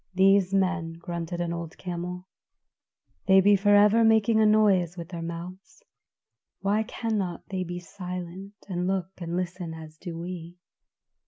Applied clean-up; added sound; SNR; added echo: none; none; none; none.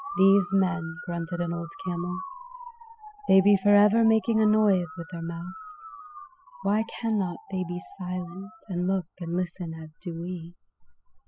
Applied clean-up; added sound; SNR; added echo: classical method spectral subtraction.